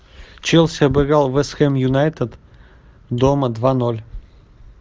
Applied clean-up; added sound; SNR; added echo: none; none; none; none.